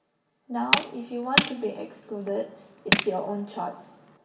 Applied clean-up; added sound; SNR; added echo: none; Tools; -5 dB; reverberation time 0.8 s.